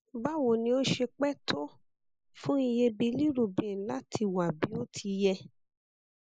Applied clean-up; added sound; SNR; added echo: neural mask model Resemble Enhance denoiser.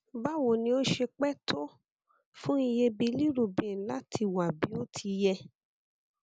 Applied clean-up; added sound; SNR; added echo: none; none; none; none.